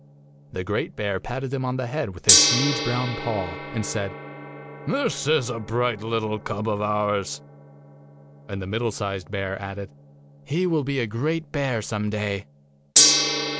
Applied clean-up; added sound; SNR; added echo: none; Gong; 1 dB; none.